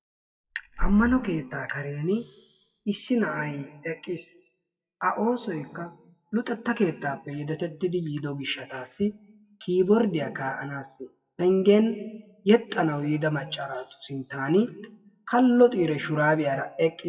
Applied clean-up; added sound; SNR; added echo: classical method WPE with log-MMSE.